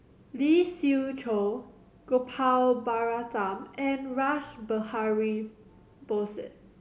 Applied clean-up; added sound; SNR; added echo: none; none; none; none.